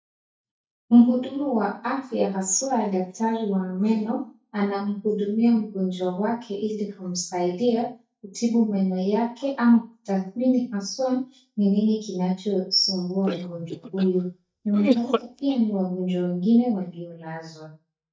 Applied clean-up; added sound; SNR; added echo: neural mask model DeepFilterNet 3.